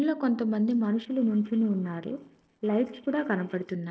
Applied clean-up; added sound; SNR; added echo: neural separator model SepFormer DNS4.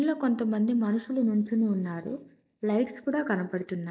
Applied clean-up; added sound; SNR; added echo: neural mask model Resemble Enhance denoiser.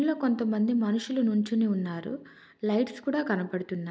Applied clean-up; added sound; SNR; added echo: none; none; none; none.